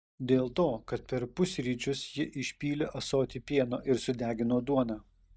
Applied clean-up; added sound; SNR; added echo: neural mask model DeepFilterNet 3.